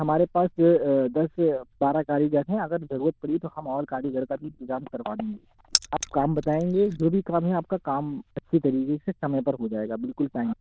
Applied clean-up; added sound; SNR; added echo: neural diffusion model UNIVERSE++.